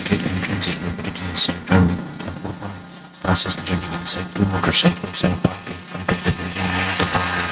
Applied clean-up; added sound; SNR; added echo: neural mask model RNNoise.